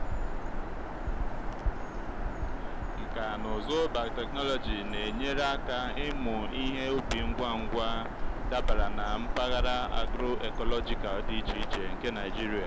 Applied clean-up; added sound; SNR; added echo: none; Bird vocalization, bird call, bird song; -3 dB; none.